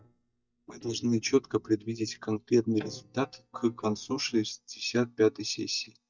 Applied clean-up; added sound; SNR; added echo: neural mask model DeepFilterNet 3.